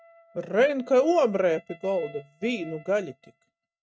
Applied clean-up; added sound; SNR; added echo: neural mask model RNNoise.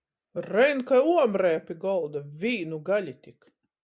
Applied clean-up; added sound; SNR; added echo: none; none; none; none.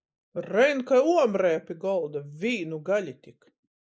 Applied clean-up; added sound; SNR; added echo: neural mask model Resemble Enhance denoiser.